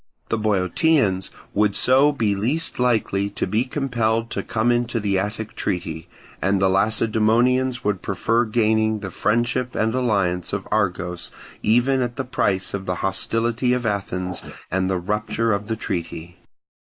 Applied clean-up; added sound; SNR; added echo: neural mask model Resemble Enhance denoiser.